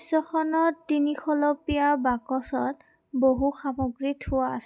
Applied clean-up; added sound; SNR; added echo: none; none; none; none.